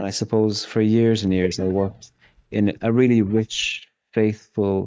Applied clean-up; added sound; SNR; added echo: neural mask model DeepFilterNet 3.